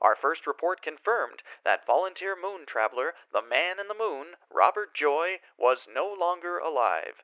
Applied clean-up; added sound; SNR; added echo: none; none; none; none.